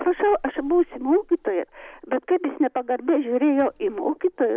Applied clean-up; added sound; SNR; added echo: none; none; none; none.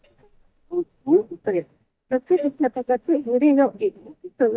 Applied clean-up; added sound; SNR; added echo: neural mask model DeepFilterNet 3.